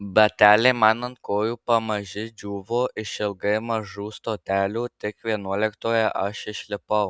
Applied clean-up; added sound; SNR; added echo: none; none; none; none.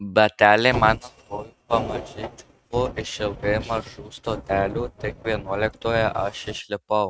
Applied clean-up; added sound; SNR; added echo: neural mask model RNNoise.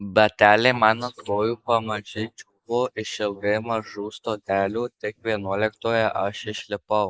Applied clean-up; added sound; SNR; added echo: neural mask model Resemble Enhance denoiser.